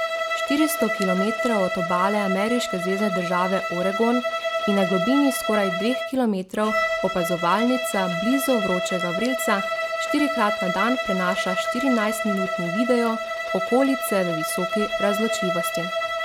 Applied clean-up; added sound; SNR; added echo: none; Bowed string instrument; 2 dB; none.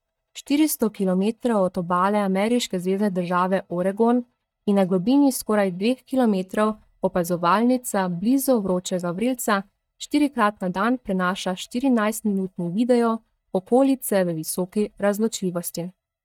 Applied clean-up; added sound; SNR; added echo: neural mask model DeepFilterNet 3.